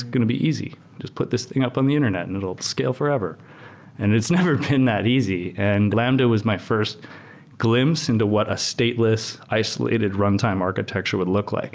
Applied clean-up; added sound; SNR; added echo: none; none; none; none.